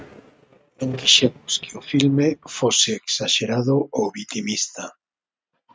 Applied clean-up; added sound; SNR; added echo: neural mask model RNNoise.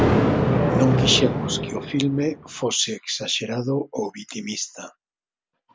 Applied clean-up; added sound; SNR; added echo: none; Thunder; -1 dB; none.